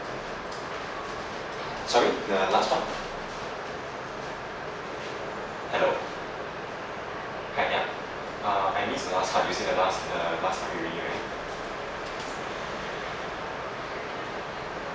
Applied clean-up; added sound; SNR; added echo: none; none; none; none.